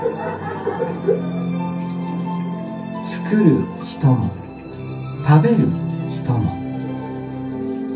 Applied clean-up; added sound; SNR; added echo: none; none; none; reverberation time 0.3 s.